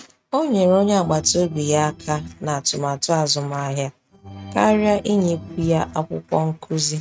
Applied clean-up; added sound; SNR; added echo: neural mask model RNNoise.